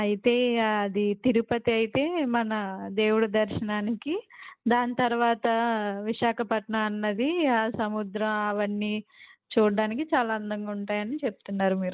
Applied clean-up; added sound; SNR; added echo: neural mask model Resemble Enhance denoiser.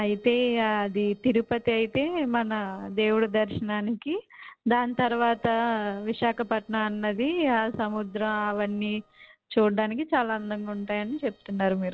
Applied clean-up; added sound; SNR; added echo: neural separator model SepFormer DNS4.